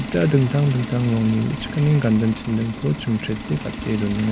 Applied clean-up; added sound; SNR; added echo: none; Engine; 11 dB; none.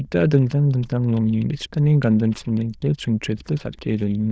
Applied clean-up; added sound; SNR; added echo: neural diffusion model UNIVERSE++.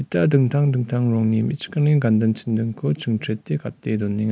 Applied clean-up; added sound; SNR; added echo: none; none; none; none.